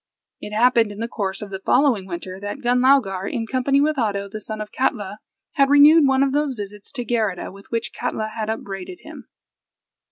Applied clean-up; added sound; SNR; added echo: none; none; none; none.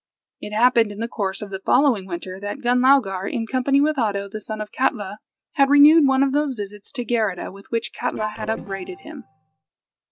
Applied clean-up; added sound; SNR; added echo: neural separator model SepFormer DNS4.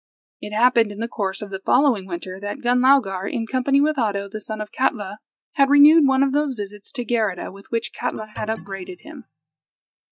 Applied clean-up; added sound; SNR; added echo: neural mask model DeepFilterNet 3.